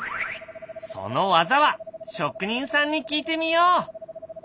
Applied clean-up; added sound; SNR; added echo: none; none; none; none.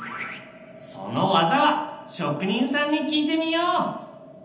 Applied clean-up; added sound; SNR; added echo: none; none; none; reverberation time 0.9 s.